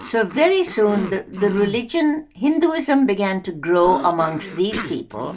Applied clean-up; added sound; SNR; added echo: none; Cough; 14 dB; reverberation time 0.2 s.